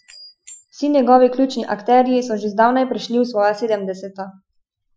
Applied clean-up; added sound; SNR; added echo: classical method Wiener filter.